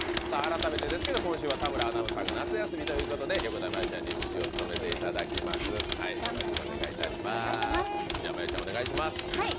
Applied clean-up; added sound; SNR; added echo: none; Drip / Sink (filling or washing) / Water tap, faucet + Typewriter; 0 dB; none.